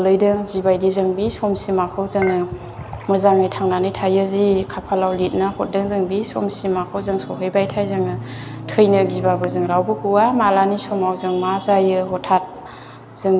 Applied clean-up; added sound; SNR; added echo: none; Dishes, pots, and pans / Chink, clink; 18 dB; none.